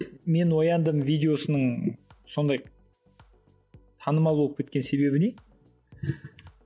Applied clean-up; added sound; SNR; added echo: none; none; none; none.